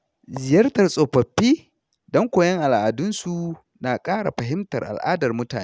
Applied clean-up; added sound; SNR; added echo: none; none; none; none.